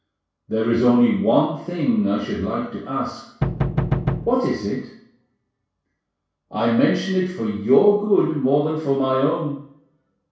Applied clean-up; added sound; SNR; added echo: none; Knock; 2 dB; reverberation time 0.6 s.